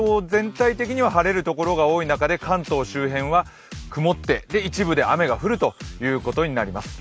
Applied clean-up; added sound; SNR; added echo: none; none; none; none.